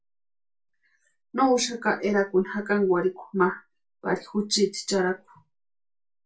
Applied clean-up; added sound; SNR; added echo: none; none; none; reverberation time 0.2 s.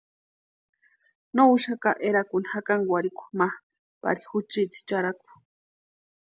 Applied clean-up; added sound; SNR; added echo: none; none; none; none.